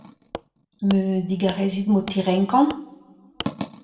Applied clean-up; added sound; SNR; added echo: none; Wood; 15 dB; reverberation time 0.6 s.